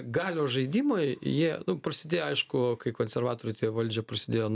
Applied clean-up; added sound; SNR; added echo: none; none; none; none.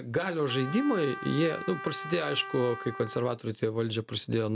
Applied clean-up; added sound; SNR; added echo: none; Trumpet; 11 dB; none.